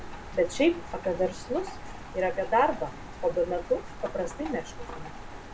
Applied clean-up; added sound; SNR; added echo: none; Rain; 9 dB; none.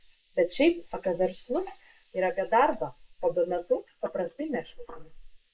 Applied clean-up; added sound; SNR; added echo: neural mask model Resemble Enhance denoiser.